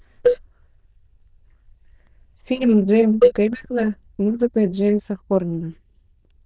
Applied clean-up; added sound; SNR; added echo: neural diffusion model UNIVERSE++.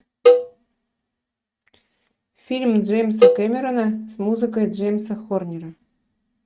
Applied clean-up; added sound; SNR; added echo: neural mask model RNNoise.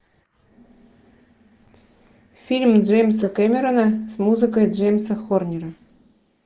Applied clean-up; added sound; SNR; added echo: neural mask model Resemble Enhance denoiser.